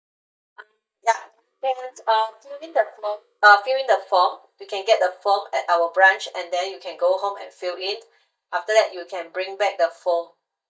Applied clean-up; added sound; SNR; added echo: neural mask model DeepFilterNet 3.